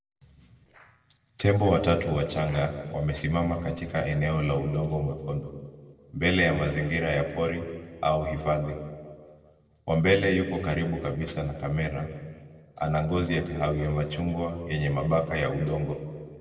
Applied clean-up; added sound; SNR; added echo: neural separator model SepFormer DNS4.